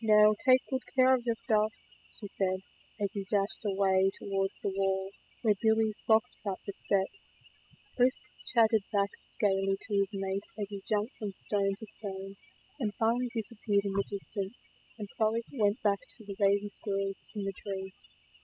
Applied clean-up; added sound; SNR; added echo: classical method spectral subtraction.